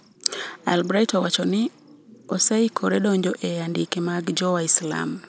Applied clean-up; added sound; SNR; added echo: none; none; none; none.